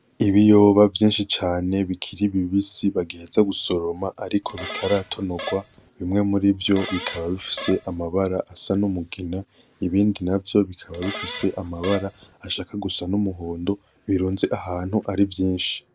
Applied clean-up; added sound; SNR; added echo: none; Fart; 12 dB; none.